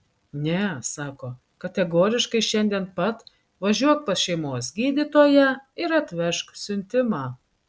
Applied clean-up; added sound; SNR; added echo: none; none; none; none.